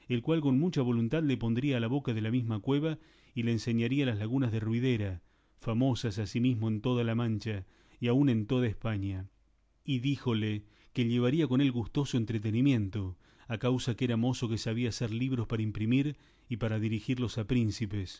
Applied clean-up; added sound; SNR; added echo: none; none; none; none.